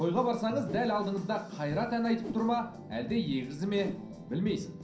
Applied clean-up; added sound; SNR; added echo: none; Whoosh, swoosh, swish; 16 dB; reverberation time 0.6 s.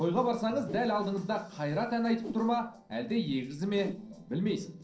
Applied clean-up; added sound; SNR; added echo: neural separator model SepFormer DNS4.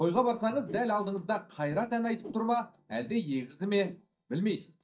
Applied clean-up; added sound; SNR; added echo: neural mask model DeepFilterNet 3.